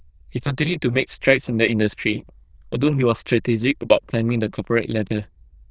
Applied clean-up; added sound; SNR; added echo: neural diffusion model UNIVERSE++.